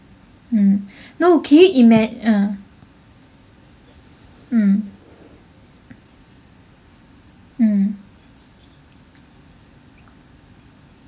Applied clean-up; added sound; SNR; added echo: none; none; none; none.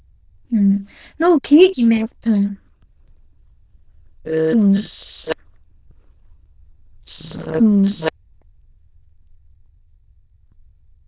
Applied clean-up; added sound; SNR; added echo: neural diffusion model UNIVERSE++.